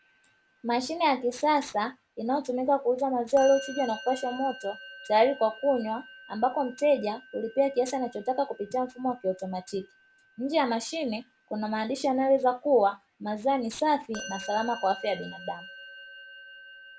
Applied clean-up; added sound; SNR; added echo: none; Musical instrument; 19 dB; none.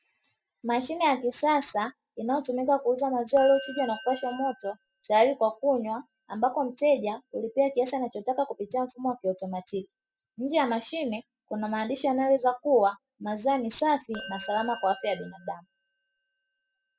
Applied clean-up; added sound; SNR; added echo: classical method spectral subtraction.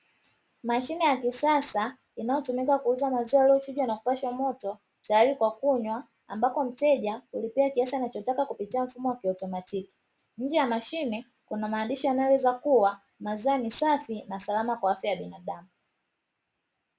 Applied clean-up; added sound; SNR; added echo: none; none; none; none.